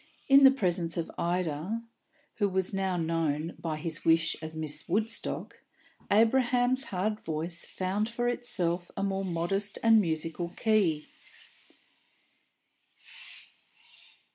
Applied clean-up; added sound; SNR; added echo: none; none; none; none.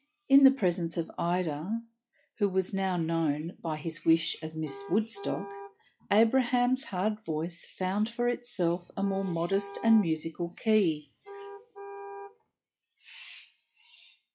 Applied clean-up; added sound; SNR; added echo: classical method log-MMSE.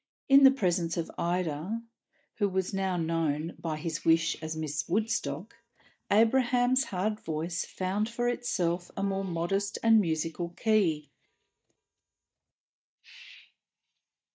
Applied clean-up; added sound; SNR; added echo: neural mask model DeepFilterNet 3.